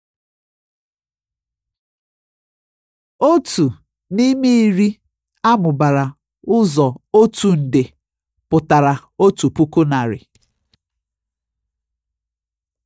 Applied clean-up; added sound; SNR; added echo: neural mask model DeepFilterNet 3.